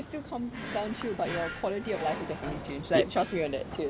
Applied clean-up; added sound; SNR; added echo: none; Drawer open or close; 9 dB; none.